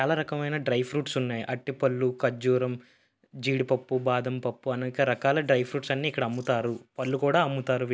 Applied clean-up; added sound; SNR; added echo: none; none; none; none.